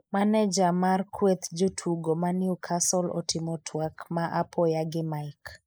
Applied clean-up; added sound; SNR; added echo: neural mask model Resemble Enhance denoiser.